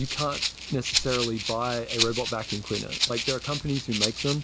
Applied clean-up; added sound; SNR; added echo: none; Rattle (instrument); 1 dB; none.